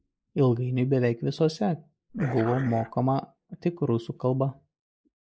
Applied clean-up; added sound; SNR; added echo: neural mask model Resemble Enhance denoiser.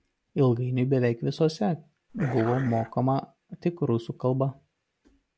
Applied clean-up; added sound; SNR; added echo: none; Dog; 11 dB; none.